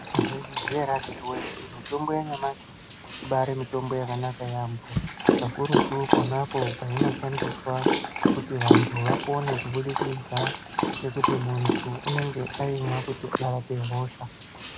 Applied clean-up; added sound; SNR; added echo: none; Dog; -1 dB; none.